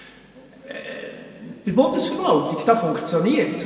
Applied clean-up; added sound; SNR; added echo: none; none; none; reverberation time 2.2 s.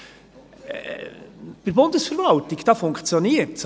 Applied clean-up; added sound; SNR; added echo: none; none; none; none.